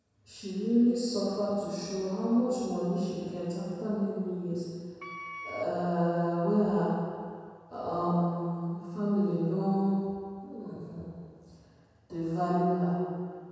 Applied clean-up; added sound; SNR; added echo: none; Wind instrument, woodwind instrument; 13 dB; reverberation time 1.8 s.